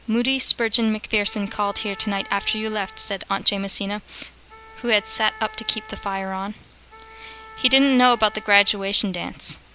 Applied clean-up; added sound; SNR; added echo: none; Wind instrument, woodwind instrument; 19 dB; none.